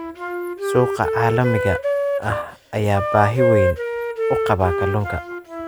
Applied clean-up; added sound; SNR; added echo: none; Wind instrument, woodwind instrument; 1 dB; none.